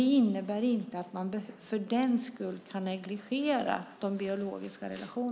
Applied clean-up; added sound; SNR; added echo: none; none; none; none.